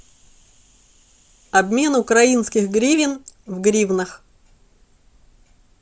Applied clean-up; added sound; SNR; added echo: none; none; none; none.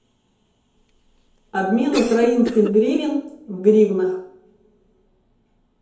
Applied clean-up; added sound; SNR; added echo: none; Cough; 13 dB; reverberation time 2.0 s.